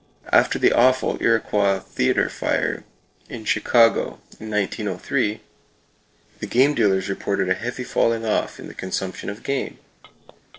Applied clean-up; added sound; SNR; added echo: neural separator model SepFormer DNS4.